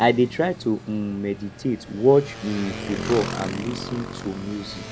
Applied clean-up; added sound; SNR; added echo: none; Motorcycle; 10 dB; none.